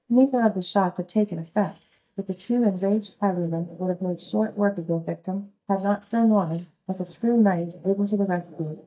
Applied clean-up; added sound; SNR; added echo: neural mask model DeepFilterNet 3.